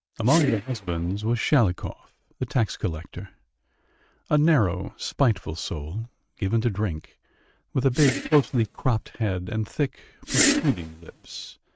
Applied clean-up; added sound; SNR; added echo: neural mask model RNNoise.